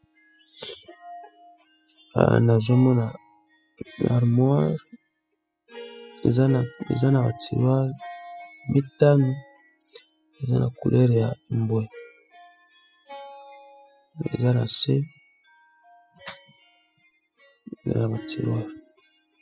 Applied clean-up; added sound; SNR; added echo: classical method spectral subtraction.